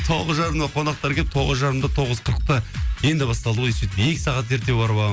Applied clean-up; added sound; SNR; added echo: none; none; none; none.